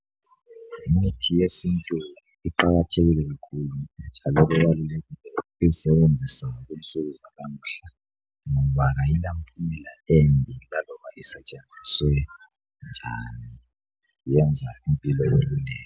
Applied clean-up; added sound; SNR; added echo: none; none; none; none.